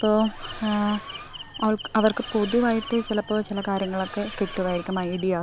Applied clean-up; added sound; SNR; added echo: none; Accelerating, revving, vroom + Buzz; 16 dB; none.